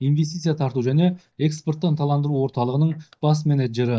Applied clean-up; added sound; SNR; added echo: neural mask model DeepFilterNet 3.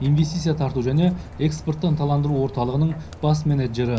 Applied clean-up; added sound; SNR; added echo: none; Rain; 16 dB; reverberation time 0.5 s.